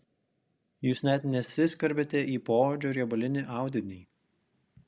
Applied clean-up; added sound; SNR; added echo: none; none; none; none.